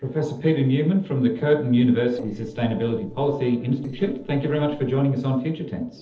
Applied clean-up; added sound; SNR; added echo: neural separator model SepFormer DNS4.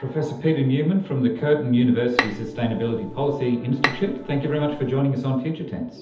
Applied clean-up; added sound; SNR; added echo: none; Bowed string instrument; 7 dB; reverberation time 0.8 s.